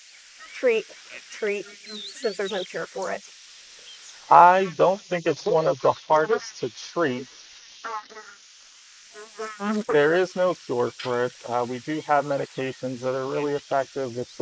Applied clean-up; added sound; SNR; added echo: neural mask model Resemble Enhance denoiser.